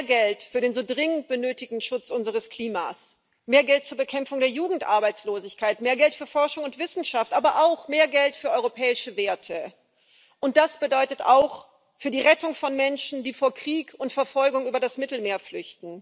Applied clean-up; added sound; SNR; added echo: none; none; none; none.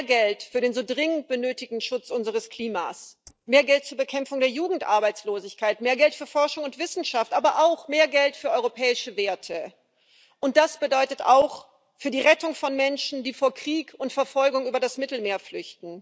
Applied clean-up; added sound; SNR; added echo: neural mask model DeepFilterNet 3.